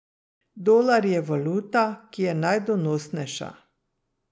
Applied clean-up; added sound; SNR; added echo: none; none; none; none.